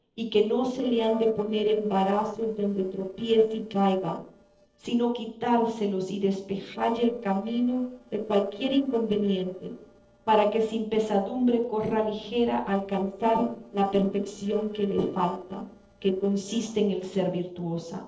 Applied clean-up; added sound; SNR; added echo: neural separator model SepFormer DNS4.